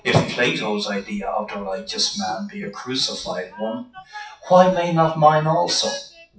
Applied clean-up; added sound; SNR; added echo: classical method WPE with log-MMSE.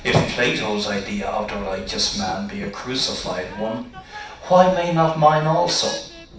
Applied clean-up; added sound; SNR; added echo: none; Train; 17 dB; reverberation time 0.7 s.